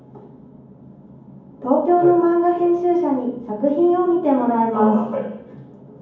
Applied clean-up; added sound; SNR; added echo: none; none; none; reverberation time 1.2 s.